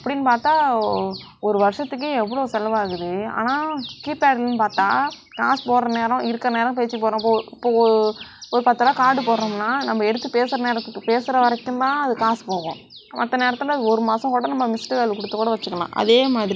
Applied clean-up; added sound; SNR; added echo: none; none; none; none.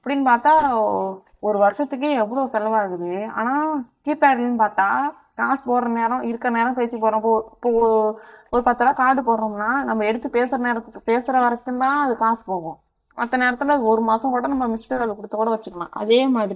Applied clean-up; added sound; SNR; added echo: neural mask model DeepFilterNet 3.